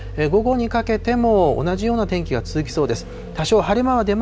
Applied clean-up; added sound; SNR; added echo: none; Vehicle; 11 dB; none.